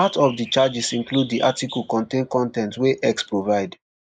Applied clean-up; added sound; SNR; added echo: neural mask model Resemble Enhance denoiser.